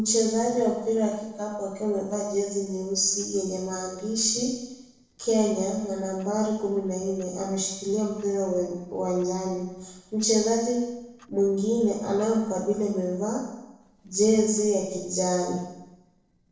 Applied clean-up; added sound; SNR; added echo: neural separator model SepFormer DNS4.